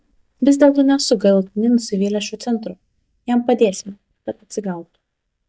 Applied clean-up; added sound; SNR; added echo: neural mask model DeepFilterNet 3.